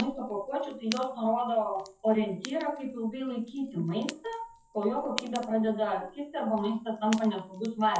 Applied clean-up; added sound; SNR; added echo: classical method WPE with log-MMSE.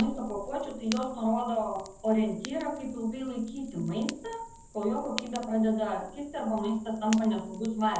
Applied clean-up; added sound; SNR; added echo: none; Fire; 16 dB; reverberation time 0.6 s.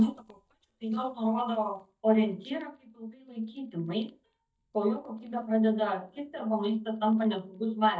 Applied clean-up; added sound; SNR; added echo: neural mask model DeepFilterNet 3.